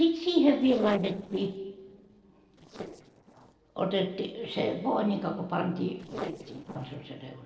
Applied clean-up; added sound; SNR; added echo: neural separator model SepFormer DNS4.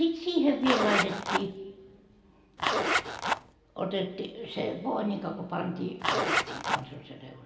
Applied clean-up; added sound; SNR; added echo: none; Zipper (clothing); -3 dB; reverberation time 1.6 s.